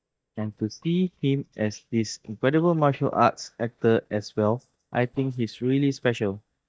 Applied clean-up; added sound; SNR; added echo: neural mask model DeepFilterNet 3.